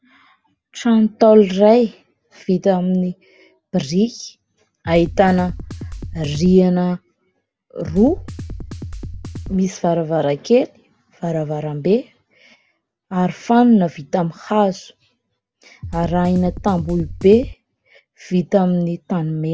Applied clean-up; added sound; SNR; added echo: none; Drum kit; 11 dB; none.